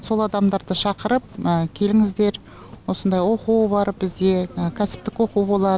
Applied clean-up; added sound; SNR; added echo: none; none; none; none.